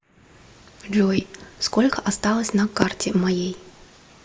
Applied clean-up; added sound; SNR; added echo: neural mask model Resemble Enhance denoiser.